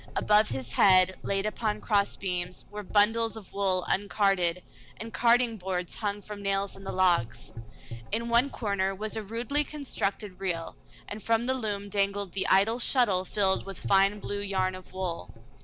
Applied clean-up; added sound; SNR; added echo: none; Gurgling / Engine; 12 dB; none.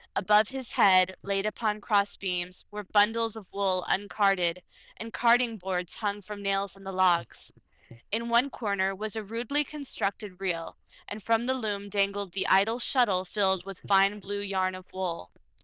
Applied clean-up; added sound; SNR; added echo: neural diffusion model UNIVERSE++.